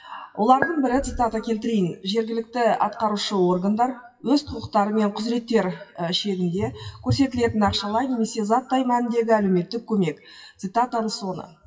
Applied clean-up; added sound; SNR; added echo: classical method WPE with log-MMSE.